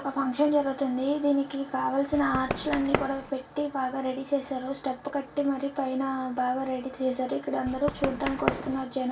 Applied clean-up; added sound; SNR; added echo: none; Run; 4 dB; reverberation time 0.2 s.